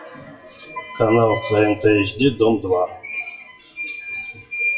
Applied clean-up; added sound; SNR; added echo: classical method WPE with log-MMSE.